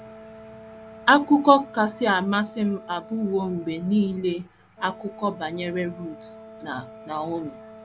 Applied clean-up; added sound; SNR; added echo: none; Wind instrument, woodwind instrument; 19 dB; none.